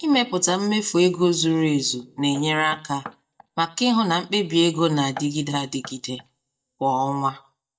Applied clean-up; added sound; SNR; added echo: neural mask model DeepFilterNet 3.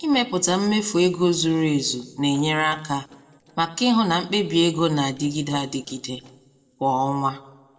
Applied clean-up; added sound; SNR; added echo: neural separator model SepFormer DNS4.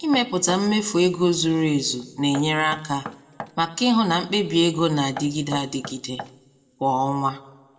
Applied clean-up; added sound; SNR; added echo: none; Knock; 18 dB; reverberation time 0.9 s.